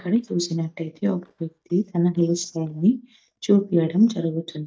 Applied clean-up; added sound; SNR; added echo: neural mask model DeepFilterNet 3.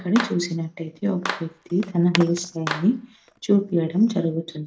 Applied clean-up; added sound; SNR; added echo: none; Skateboard + Clapping; 11 dB; none.